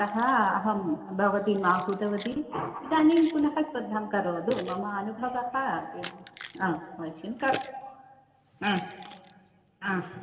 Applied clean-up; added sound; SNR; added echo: none; Keys jangling; 18 dB; reverberation time 1.7 s.